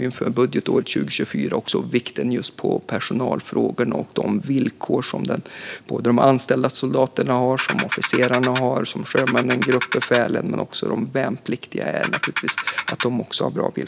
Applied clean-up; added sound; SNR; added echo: none; Ratchet, pawl; 2 dB; none.